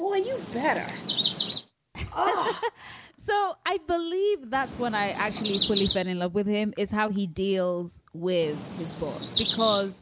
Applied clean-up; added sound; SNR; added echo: none; Chirp, tweet; 7 dB; none.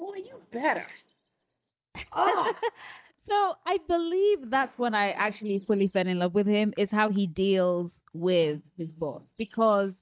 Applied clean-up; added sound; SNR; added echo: neural mask model DeepFilterNet 3.